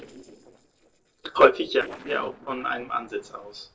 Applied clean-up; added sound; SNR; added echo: neural separator model SepFormer DNS4.